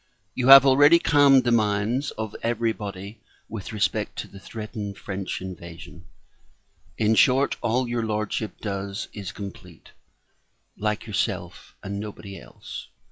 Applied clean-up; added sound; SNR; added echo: classical method log-MMSE.